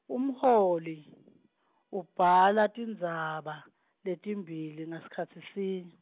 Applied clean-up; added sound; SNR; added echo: none; none; none; none.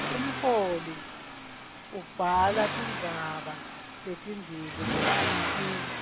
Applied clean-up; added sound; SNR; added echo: none; Accelerating, revving, vroom; 1 dB; reverberation time 0.3 s.